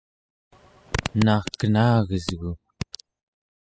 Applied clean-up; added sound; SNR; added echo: classical method spectral subtraction.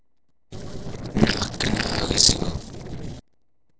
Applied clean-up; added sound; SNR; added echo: neural separator model SepFormer DNS4.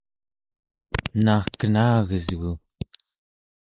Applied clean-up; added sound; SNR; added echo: neural mask model Resemble Enhance denoiser.